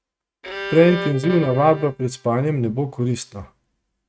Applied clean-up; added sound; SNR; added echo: neural mask model RNNoise.